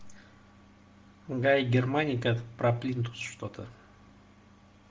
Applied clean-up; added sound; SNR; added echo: none; none; none; none.